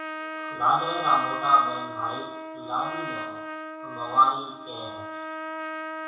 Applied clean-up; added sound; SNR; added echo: none; Trumpet; 8 dB; reverberation time 0.7 s.